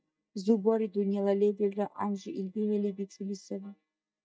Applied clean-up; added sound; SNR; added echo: neural mask model DeepFilterNet 3.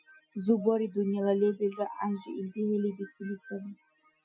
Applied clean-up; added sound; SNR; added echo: classical method Wiener filter.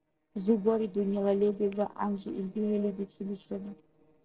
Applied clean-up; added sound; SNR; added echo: neural separator model SepFormer DNS4.